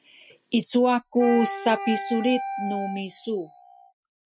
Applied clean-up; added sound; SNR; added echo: classical method Wiener filter.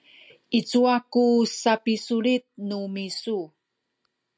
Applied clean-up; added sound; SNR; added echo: none; none; none; none.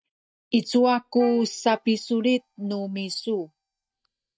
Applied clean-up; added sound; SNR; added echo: neural mask model DeepFilterNet 3.